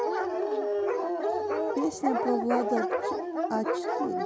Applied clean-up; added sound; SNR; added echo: none; Dog; -4 dB; none.